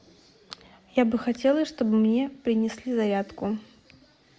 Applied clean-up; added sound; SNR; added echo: none; none; none; none.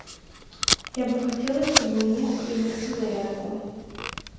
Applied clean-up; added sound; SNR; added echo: none; Packing tape, duct tape; 3 dB; reverberation time 1.2 s.